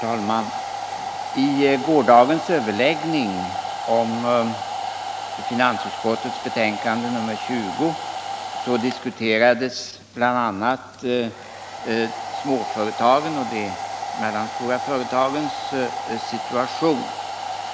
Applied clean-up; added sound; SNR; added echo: none; Domestic sounds, home sounds; 7 dB; none.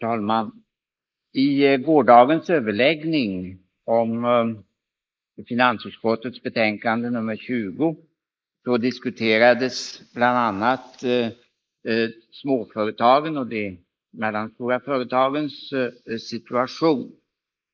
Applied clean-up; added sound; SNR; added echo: neural mask model Resemble Enhance denoiser.